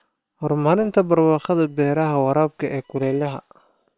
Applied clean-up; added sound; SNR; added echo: neural separator model SepFormer WHAM!.